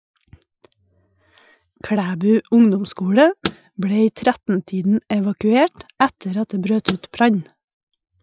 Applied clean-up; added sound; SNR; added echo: classical method Wiener filter.